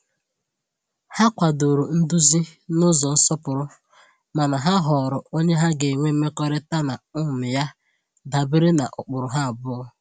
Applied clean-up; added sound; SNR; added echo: none; none; none; none.